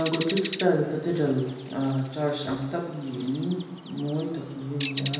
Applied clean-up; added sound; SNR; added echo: none; Bird; 12 dB; reverberation time 0.9 s.